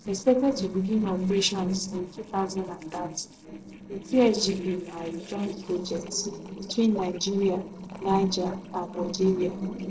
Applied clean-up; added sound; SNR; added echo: neural separator model SepFormer DNS4.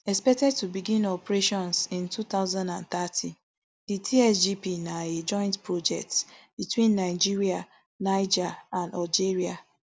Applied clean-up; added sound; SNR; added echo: none; none; none; none.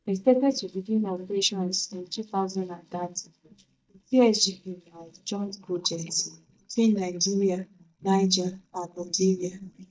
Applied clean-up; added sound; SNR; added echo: neural mask model DeepFilterNet 3.